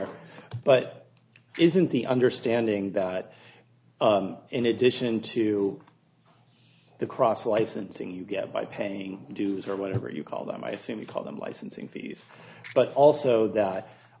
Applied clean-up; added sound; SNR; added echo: none; Ratchet, pawl; 14 dB; none.